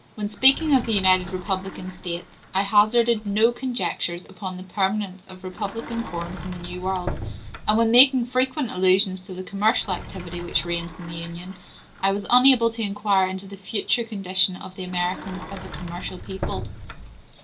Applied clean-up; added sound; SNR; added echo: none; Sliding door; 13 dB; none.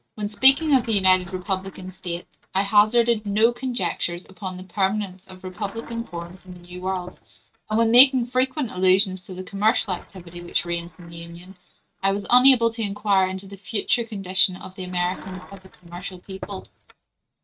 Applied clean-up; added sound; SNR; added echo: neural mask model RNNoise.